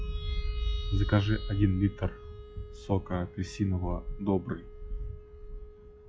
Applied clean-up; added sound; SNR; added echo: classical method log-MMSE.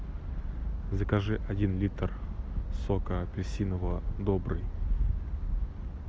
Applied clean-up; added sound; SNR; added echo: none; none; none; none.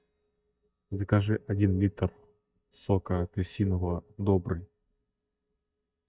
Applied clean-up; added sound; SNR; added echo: neural mask model DeepFilterNet 3.